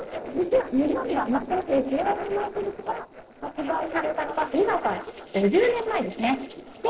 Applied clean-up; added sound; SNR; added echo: neural separator model SepFormer DNS4.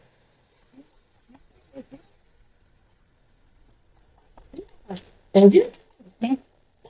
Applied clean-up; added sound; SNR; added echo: neural mask model DeepFilterNet 3.